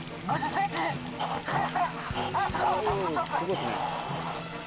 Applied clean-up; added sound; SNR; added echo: none; Writing + Bathtub (filling or washing) / Water tap, faucet; 12 dB; none.